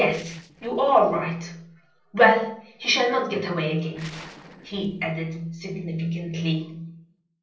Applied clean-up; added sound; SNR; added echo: neural separator model SepFormer DNS4.